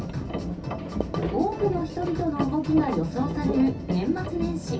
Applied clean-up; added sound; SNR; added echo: none; Engine; 5 dB; reverberation time 0.3 s.